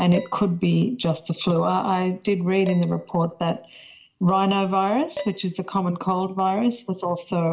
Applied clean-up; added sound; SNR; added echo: none; Dishes, pots, and pans; 20 dB; reverberation time 0.4 s.